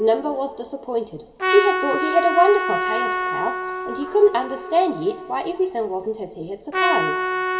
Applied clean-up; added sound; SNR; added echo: none; Trumpet; 4 dB; reverberation time 1.7 s.